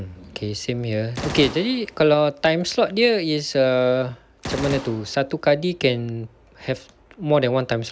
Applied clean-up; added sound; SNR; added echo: none; Gunshot, gunfire; 14 dB; none.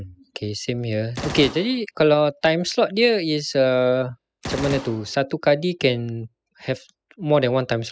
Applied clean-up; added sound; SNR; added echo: classical method spectral subtraction.